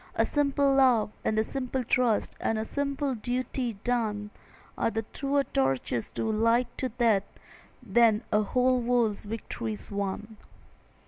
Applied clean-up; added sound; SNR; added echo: none; none; none; none.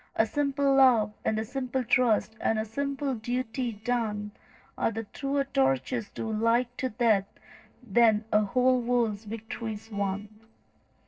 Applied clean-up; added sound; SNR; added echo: neural separator model SepFormer DNS4.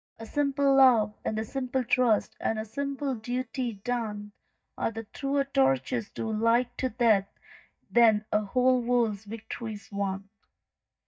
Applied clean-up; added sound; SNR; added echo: neural mask model DeepFilterNet 3.